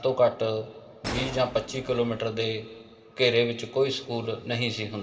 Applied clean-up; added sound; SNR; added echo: none; Gunshot, gunfire; 13 dB; reverberation time 1.8 s.